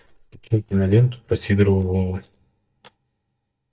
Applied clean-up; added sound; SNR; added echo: neural mask model DeepFilterNet 3.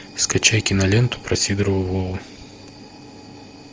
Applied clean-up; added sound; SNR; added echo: none; none; none; none.